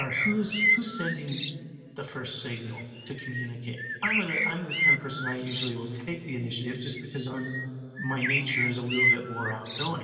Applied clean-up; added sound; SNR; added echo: none; Bird; -2 dB; reverberation time 2.6 s.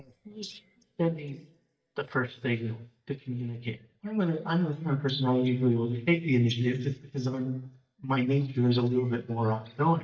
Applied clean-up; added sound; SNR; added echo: neural mask model DeepFilterNet 3.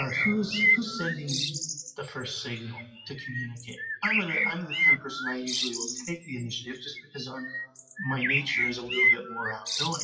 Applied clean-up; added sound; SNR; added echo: classical method WPE with log-MMSE.